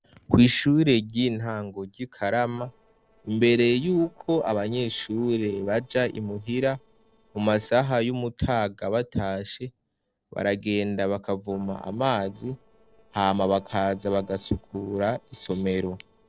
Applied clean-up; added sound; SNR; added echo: neural separator model SepFormer DNS4.